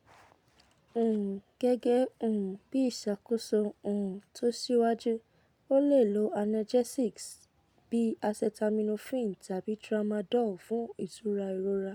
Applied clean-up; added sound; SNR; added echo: none; none; none; none.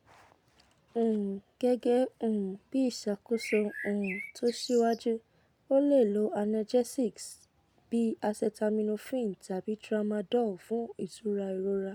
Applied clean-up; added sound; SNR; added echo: none; Bird; 12 dB; none.